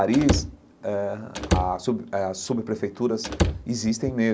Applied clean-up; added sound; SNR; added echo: none; Slam / Wood; 1 dB; none.